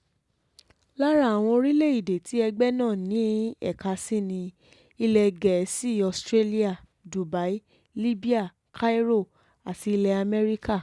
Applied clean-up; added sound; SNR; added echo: none; none; none; none.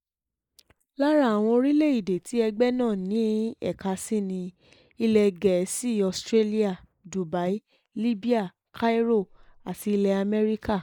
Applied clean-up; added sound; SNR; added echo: neural mask model Resemble Enhance denoiser.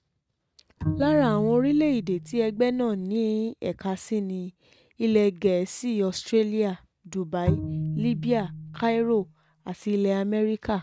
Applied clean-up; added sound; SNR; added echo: neural mask model RNNoise.